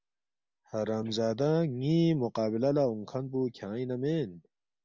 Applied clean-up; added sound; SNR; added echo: none; none; none; none.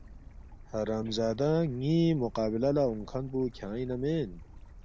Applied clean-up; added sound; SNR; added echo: none; Stream / Bird; 17 dB; none.